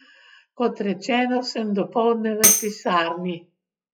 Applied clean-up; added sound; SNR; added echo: classical method log-MMSE.